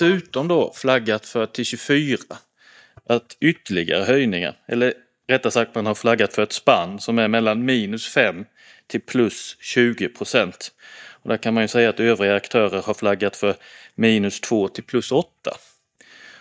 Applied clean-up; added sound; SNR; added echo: neural mask model DeepFilterNet 3.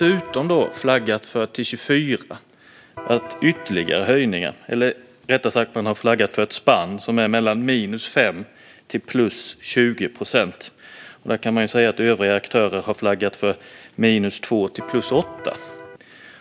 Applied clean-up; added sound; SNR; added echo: none; Electric guitar; 14 dB; none.